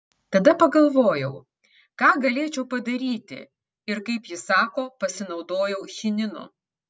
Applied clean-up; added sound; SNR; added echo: none; none; none; none.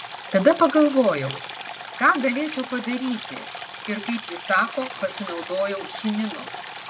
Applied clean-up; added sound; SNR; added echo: none; Stream; 11 dB; none.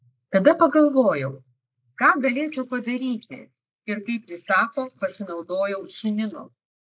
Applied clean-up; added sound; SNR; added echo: neural mask model Resemble Enhance denoiser.